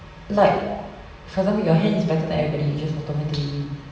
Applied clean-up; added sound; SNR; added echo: none; none; none; reverberation time 0.9 s.